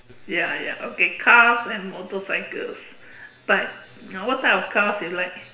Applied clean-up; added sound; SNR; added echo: none; none; none; reverberation time 0.9 s.